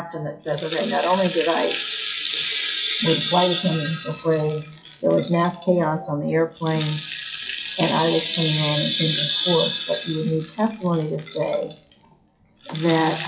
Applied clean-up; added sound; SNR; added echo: classical method WPE with log-MMSE.